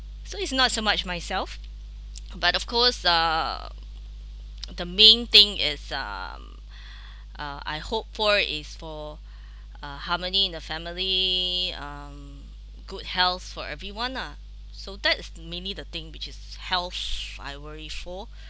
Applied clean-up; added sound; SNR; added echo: none; none; none; none.